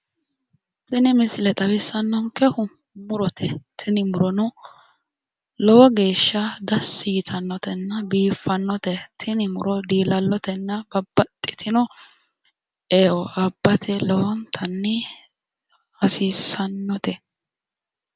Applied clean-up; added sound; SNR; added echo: none; none; none; none.